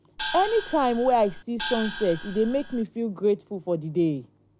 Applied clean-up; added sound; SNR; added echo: none; Gong; 9 dB; none.